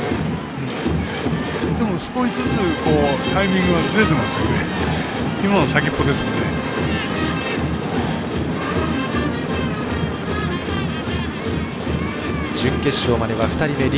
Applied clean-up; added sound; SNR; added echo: none; none; none; none.